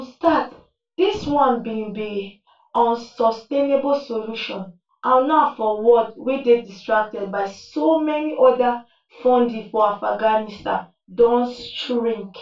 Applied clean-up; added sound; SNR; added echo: none; none; none; reverberation time 0.2 s.